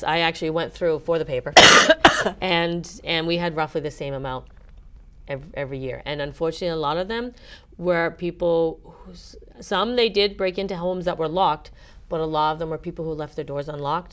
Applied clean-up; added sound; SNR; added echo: none; none; none; none.